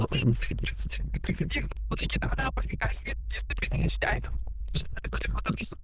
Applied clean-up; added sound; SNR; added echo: neural diffusion model UNIVERSE++.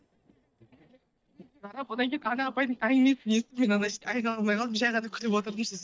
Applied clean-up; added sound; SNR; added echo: neural mask model DeepFilterNet 3.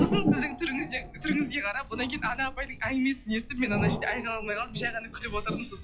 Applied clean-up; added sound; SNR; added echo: classical method log-MMSE.